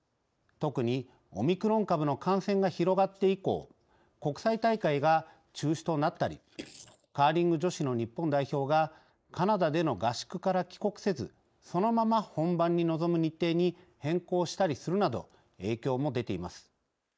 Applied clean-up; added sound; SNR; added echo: neural mask model Resemble Enhance denoiser.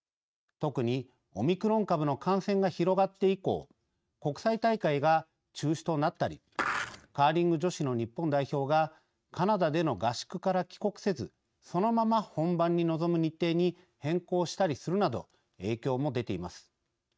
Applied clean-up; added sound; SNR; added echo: neural mask model RNNoise.